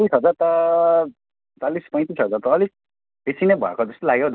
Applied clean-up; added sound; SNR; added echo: none; none; none; none.